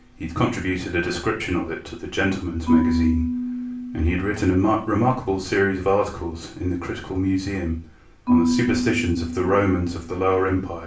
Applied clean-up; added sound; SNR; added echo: none; Marimba, xylophone / Wood; 4 dB; reverberation time 0.3 s.